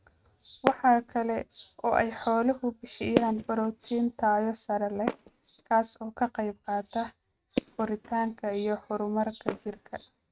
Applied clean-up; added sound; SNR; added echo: neural mask model RNNoise.